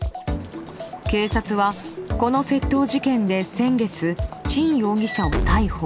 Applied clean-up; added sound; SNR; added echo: none; Walk, footsteps / Slam; 10 dB; none.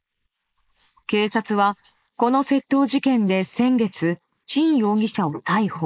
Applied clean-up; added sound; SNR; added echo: neural mask model Resemble Enhance denoiser.